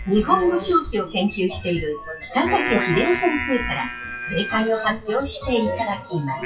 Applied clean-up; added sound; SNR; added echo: classical method WPE with log-MMSE.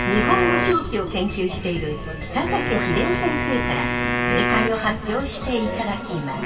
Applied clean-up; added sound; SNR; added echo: none; Wind instrument, woodwind instrument; 2 dB; reverberation time 2.4 s.